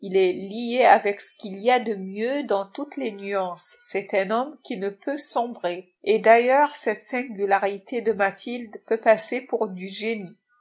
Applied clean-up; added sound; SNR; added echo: none; none; none; none.